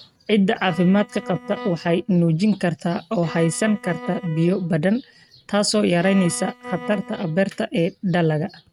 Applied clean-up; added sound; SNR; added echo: neural mask model RNNoise.